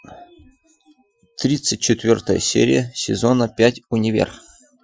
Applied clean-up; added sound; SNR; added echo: classical method Wiener filter.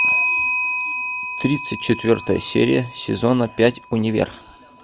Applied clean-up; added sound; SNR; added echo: none; Clock; 5 dB; none.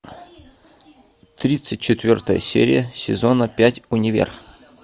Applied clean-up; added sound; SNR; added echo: none; none; none; none.